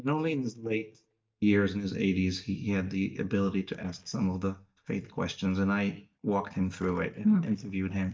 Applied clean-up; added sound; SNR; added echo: neural mask model DeepFilterNet 3.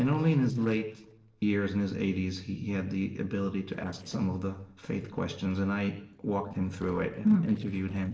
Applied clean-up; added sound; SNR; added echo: neural separator model SepFormer DNS4.